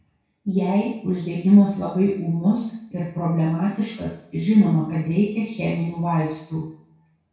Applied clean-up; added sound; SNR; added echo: none; none; none; reverberation time 0.6 s.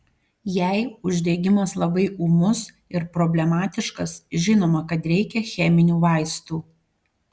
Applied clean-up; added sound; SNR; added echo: none; none; none; none.